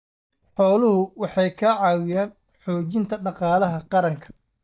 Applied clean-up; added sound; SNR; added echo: neural mask model DeepFilterNet 3.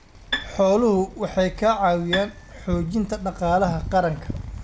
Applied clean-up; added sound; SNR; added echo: none; Bowed string instrument; 11 dB; none.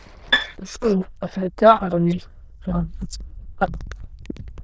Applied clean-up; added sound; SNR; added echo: neural diffusion model UNIVERSE++.